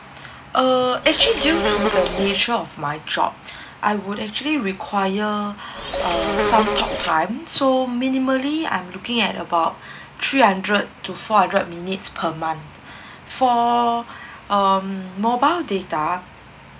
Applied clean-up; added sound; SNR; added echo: none; Insect; 1 dB; none.